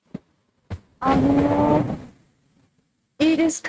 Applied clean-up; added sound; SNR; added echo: neural mask model RNNoise.